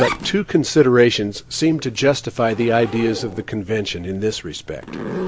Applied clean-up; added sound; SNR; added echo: none; Zipper (clothing); 13 dB; none.